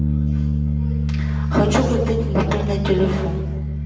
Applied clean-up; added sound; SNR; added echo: none; Bass guitar; -2 dB; reverberation time 1.3 s.